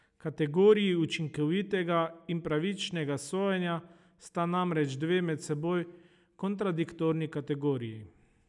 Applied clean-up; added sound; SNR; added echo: none; none; none; none.